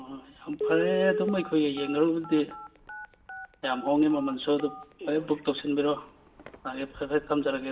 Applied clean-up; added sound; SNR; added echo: none; Telephone; 9 dB; reverberation time 0.5 s.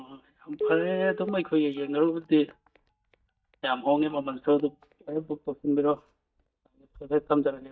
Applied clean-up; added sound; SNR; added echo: neural mask model DeepFilterNet 3.